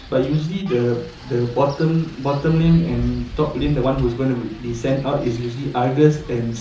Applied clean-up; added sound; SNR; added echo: none; Wind; 14 dB; reverberation time 0.7 s.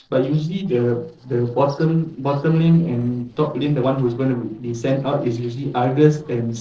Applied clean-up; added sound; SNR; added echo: neural separator model SepFormer DNS4.